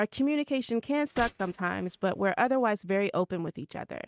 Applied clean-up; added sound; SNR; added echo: neural mask model RNNoise.